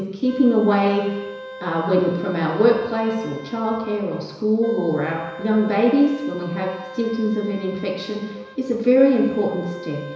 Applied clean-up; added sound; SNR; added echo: none; Wind instrument, woodwind instrument; 15 dB; reverberation time 1.0 s.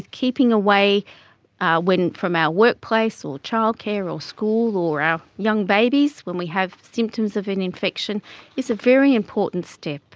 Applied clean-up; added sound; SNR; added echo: none; none; none; none.